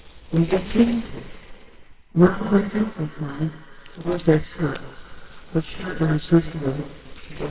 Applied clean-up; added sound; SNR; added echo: neural separator model SepFormer WHAMR!.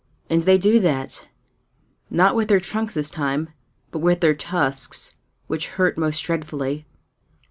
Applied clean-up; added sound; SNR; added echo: none; none; none; none.